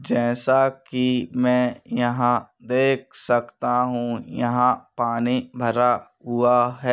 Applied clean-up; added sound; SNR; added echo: none; none; none; none.